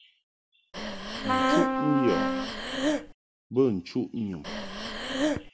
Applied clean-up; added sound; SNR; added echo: none; Trumpet + Breathing; -3 dB; none.